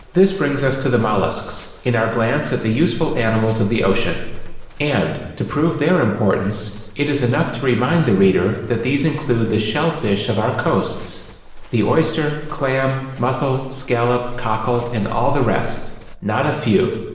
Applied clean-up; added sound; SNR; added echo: none; Livestock, farm animals, working animals; 11 dB; reverberation time 0.9 s.